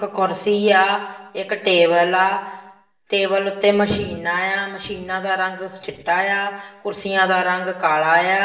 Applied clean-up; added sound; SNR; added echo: none; none; none; reverberation time 0.8 s.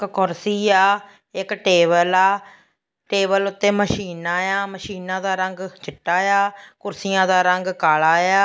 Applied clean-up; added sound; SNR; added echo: none; none; none; none.